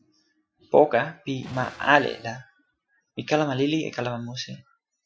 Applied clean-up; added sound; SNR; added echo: classical method Wiener filter.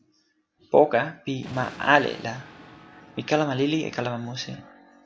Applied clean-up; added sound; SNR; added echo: none; Thunder; 20 dB; none.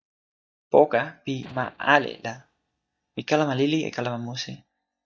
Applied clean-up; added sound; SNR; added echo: neural mask model DeepFilterNet 3.